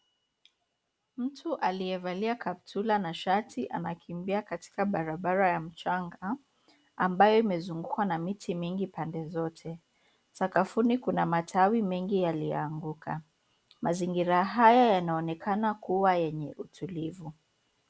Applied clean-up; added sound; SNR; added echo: none; none; none; none.